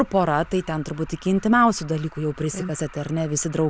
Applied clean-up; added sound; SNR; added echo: none; Alarm; 19 dB; none.